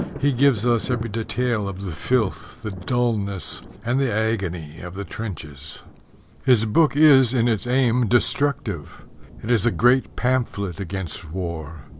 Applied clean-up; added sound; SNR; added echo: none; Thunder; 17 dB; none.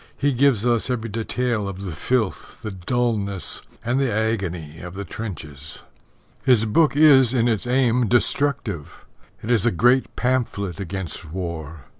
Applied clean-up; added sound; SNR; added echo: none; none; none; none.